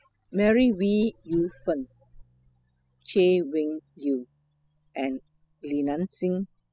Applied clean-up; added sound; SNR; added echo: classical method spectral subtraction.